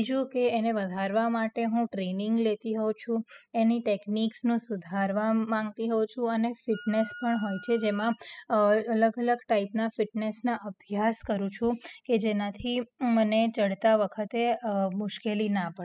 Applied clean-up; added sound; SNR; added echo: classical method spectral subtraction.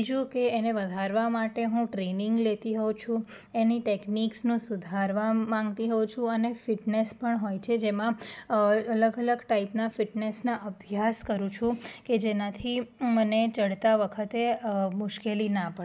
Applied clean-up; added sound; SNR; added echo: none; none; none; none.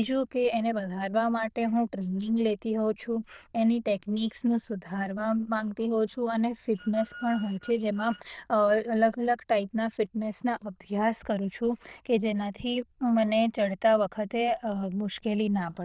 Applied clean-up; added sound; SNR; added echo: neural diffusion model UNIVERSE++.